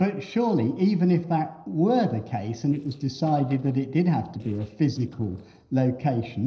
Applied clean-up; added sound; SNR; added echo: neural separator model SepFormer DNS4.